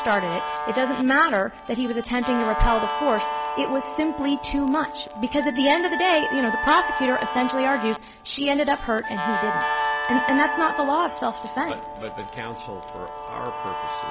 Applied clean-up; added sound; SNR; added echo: none; Guitar + Wind instrument, woodwind instrument; 5 dB; none.